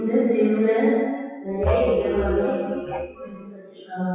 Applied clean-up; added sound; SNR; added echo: classical method WPE with log-MMSE.